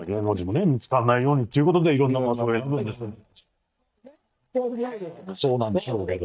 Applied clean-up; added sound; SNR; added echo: neural mask model DeepFilterNet 3.